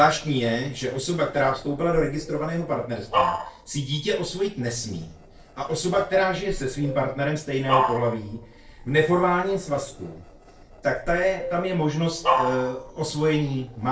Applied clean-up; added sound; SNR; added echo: neural separator model SepFormer DNS4.